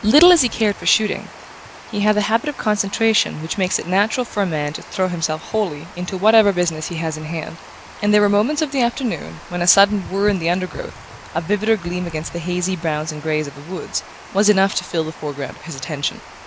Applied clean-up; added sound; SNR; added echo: none; Water; 17 dB; none.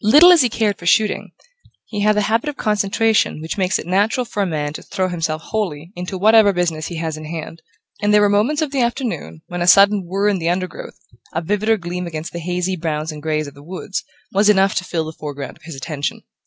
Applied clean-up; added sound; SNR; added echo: none; none; none; none.